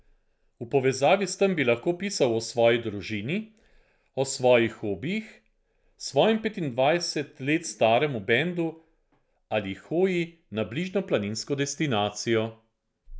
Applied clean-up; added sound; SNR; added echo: none; none; none; none.